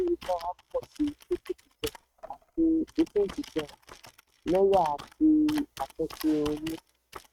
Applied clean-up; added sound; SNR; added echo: neural mask model RNNoise.